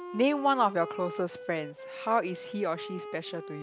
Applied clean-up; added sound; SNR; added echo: none; Wind instrument, woodwind instrument; 12 dB; none.